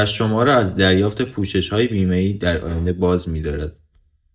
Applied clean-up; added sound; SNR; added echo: neural mask model DeepFilterNet 3.